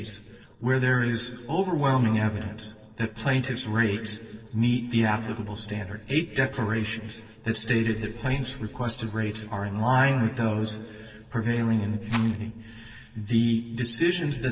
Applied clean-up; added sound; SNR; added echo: neural separator model SepFormer DNS4.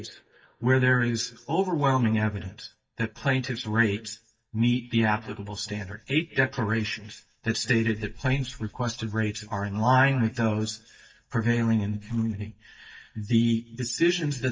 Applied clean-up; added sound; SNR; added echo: neural mask model DeepFilterNet 3.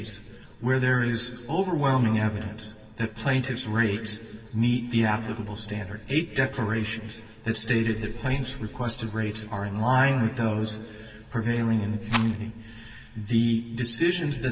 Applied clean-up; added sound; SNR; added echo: none; Rattle; 7 dB; reverberation time 1.9 s.